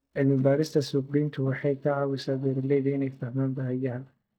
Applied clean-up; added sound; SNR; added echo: neural mask model DeepFilterNet 3.